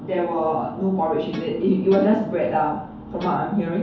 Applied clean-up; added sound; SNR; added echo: none; Guitar; 17 dB; reverberation time 2.4 s.